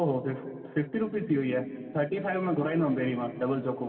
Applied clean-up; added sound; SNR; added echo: none; none; none; reverberation time 2.6 s.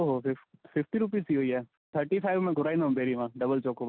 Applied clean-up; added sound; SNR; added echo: none; none; none; none.